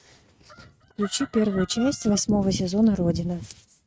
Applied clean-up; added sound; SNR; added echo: neural mask model RNNoise.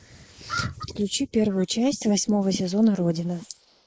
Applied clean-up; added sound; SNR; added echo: neural mask model Resemble Enhance denoiser.